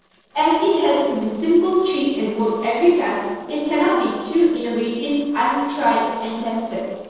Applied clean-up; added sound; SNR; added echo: neural separator model SepFormer DNS4.